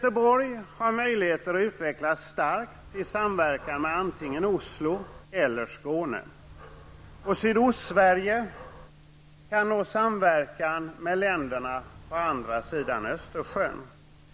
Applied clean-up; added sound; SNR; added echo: none; Dog; 19 dB; none.